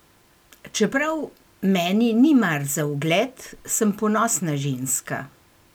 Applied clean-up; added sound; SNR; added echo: none; none; none; none.